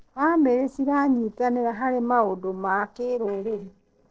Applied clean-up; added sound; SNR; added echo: neural separator model SepFormer DNS4.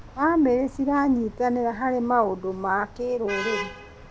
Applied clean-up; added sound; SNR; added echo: none; Traffic noise, roadway noise / Vehicle horn, car horn, honking; 14 dB; none.